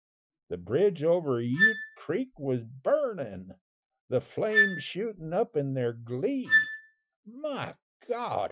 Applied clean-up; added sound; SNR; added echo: classical method Wiener filter.